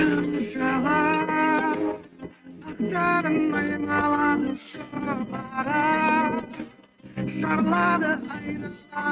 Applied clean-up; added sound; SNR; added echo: neural mask model RNNoise.